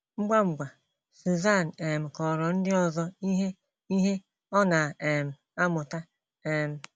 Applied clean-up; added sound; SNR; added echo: none; none; none; none.